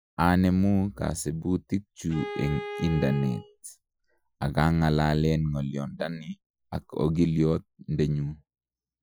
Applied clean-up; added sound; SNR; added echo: classical method Wiener filter.